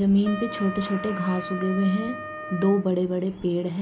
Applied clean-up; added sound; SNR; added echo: none; Wind instrument, woodwind instrument; 12 dB; none.